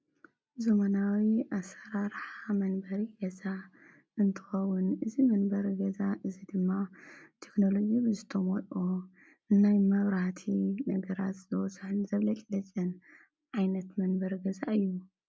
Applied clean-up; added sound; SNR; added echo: none; none; none; none.